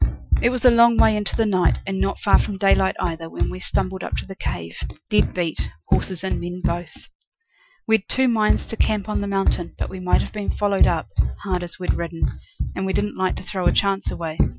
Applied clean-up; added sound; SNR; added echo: classical method Wiener filter.